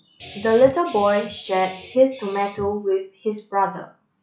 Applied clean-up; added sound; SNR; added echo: classical method log-MMSE.